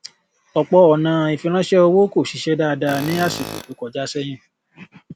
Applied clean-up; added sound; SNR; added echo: none; Tools; 13 dB; none.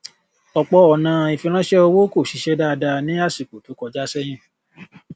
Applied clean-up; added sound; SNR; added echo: none; none; none; none.